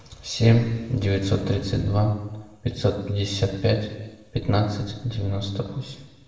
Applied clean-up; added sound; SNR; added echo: none; none; none; reverberation time 1.0 s.